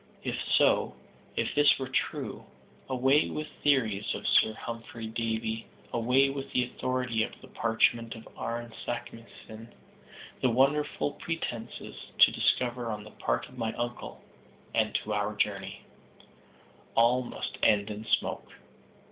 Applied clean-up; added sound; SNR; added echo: none; none; none; none.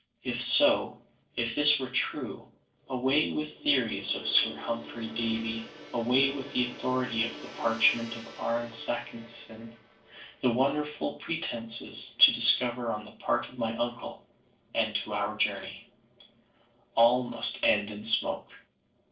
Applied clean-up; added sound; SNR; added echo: neural separator model SepFormer DNS4.